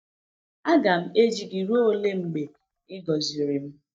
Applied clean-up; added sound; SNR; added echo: neural mask model DeepFilterNet 3.